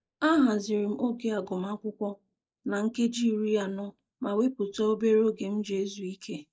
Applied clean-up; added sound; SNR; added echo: neural mask model DeepFilterNet 3.